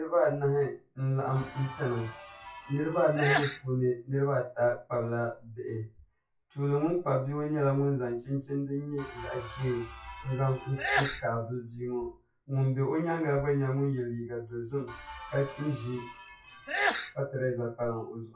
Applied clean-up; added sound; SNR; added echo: classical method WPE with log-MMSE.